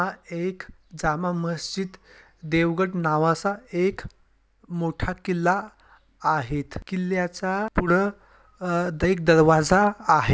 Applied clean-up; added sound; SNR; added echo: none; none; none; none.